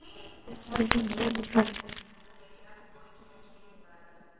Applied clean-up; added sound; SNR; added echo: neural separator model SepFormer WHAMR!.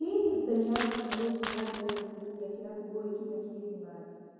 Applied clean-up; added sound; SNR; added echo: none; Coin (dropping); 8 dB; reverberation time 2.2 s.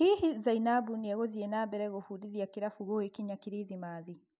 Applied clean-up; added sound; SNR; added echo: none; none; none; none.